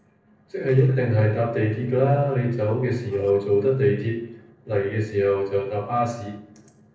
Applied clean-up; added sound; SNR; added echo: neural separator model SepFormer DNS4.